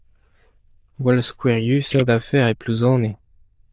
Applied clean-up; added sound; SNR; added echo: neural diffusion model UNIVERSE++.